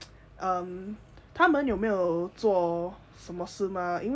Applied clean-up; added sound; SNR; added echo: none; none; none; none.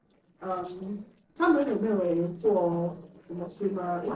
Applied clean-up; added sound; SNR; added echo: neural separator model SepFormer DNS4.